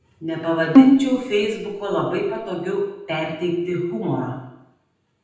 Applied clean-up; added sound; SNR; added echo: none; Bowed string instrument; -5 dB; reverberation time 0.9 s.